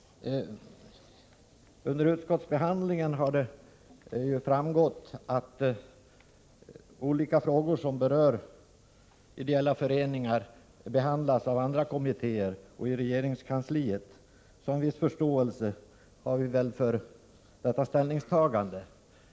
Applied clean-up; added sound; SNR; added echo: none; none; none; none.